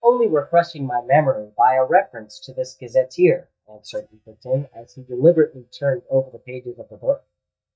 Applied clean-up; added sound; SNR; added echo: neural mask model DeepFilterNet 3.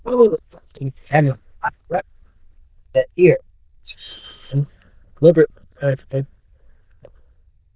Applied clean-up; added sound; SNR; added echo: neural diffusion model UNIVERSE++.